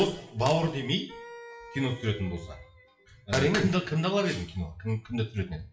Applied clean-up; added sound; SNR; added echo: classical method WPE with log-MMSE.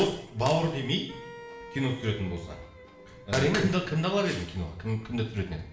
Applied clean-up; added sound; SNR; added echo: none; Wind instrument, woodwind instrument; 19 dB; reverberation time 0.7 s.